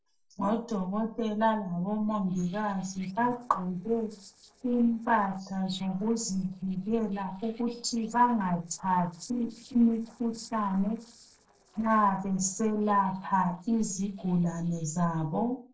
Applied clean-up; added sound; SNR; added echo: neural separator model SepFormer DNS4.